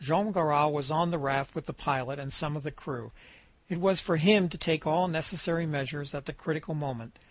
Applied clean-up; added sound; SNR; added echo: none; none; none; none.